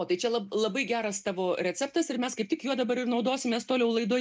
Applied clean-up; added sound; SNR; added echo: none; none; none; none.